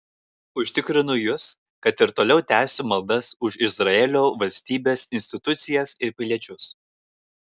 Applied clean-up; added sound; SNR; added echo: none; none; none; none.